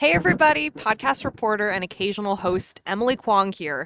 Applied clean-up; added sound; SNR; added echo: neural mask model RNNoise.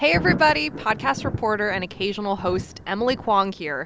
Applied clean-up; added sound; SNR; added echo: none; Thunder; 9 dB; none.